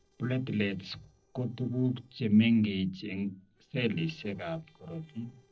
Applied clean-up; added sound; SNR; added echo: neural separator model SepFormer DNS4.